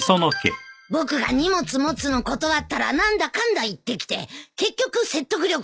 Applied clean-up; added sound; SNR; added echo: classical method log-MMSE.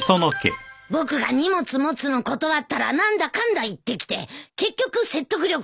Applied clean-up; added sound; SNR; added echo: none; none; none; none.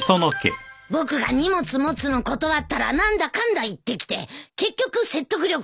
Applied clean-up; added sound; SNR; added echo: none; Drum kit; 14 dB; none.